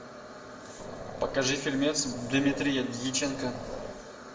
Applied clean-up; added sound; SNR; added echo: none; Growling; 11 dB; reverberation time 0.7 s.